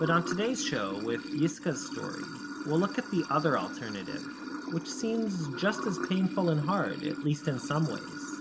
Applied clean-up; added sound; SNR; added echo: none; Sink (filling or washing) / Water; 7 dB; reverberation time 0.7 s.